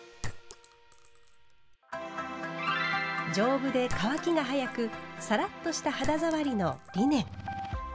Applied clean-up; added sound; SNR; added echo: none; Chink, clink; 10 dB; none.